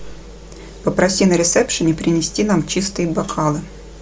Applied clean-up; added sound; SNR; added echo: none; none; none; none.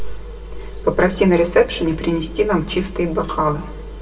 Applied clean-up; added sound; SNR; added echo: none; none; none; reverberation time 1.3 s.